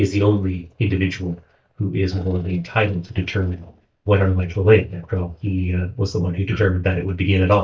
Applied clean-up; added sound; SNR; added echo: neural mask model DeepFilterNet 3.